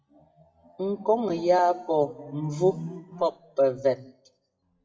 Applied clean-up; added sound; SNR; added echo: classical method WPE with log-MMSE.